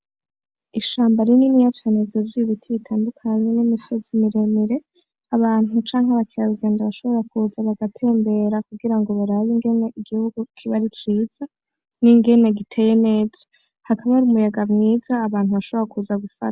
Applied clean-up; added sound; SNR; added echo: none; none; none; none.